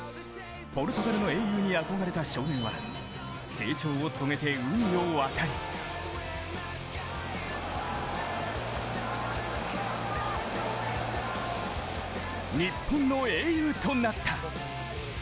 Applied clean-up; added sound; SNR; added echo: none; Acoustic guitar / Strum; 10 dB; none.